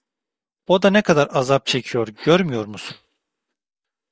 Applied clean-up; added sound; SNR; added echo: neural mask model DeepFilterNet 3.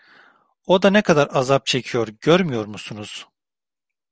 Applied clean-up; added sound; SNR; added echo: none; none; none; none.